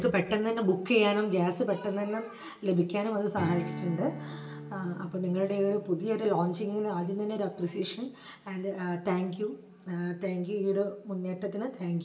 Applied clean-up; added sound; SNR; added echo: none; Strum; 16 dB; reverberation time 1.3 s.